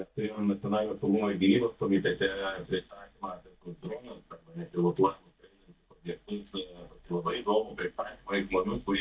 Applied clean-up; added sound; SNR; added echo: neural mask model DeepFilterNet 3.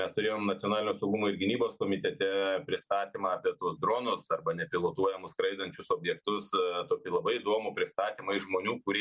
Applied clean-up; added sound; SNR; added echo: none; none; none; none.